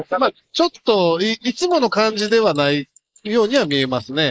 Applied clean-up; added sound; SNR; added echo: neural mask model Resemble Enhance denoiser.